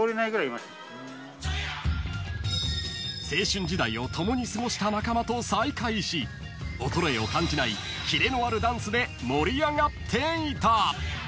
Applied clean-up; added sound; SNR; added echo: none; none; none; none.